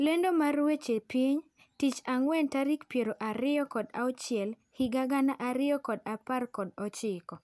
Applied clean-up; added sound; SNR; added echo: none; none; none; none.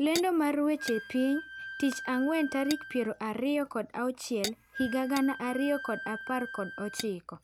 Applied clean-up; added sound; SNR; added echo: none; Tap / Glass + Wind instrument, woodwind instrument; 11 dB; none.